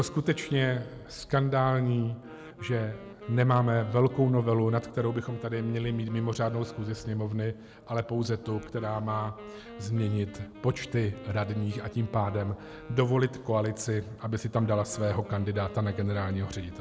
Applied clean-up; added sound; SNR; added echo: none; Wind instrument, woodwind instrument; 18 dB; none.